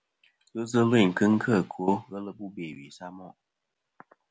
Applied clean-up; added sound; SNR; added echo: none; none; none; none.